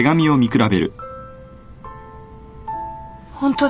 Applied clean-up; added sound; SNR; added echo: none; none; none; none.